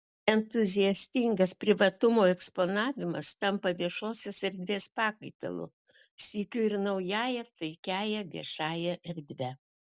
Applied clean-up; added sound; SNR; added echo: none; none; none; none.